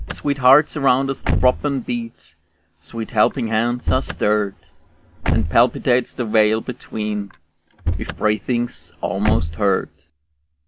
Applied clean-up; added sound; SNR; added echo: none; Slam / Car; 6 dB; none.